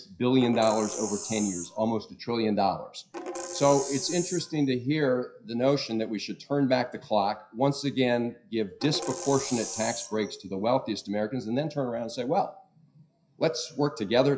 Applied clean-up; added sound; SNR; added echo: classical method WPE with log-MMSE.